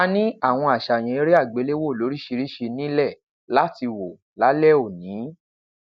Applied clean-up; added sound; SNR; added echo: none; none; none; none.